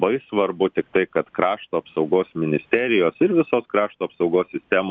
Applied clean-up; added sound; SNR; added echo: none; none; none; none.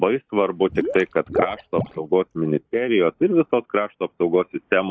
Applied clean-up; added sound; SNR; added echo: neural mask model DeepFilterNet 3.